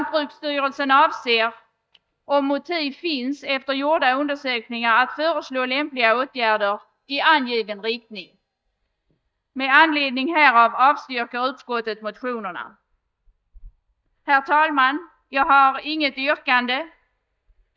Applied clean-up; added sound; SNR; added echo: neural mask model DeepFilterNet 3.